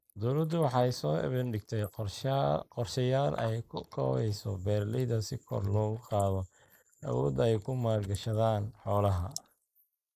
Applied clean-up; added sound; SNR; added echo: neural mask model Resemble Enhance denoiser.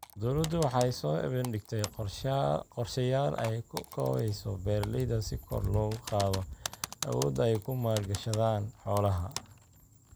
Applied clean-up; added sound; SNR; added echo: none; Typing; 15 dB; none.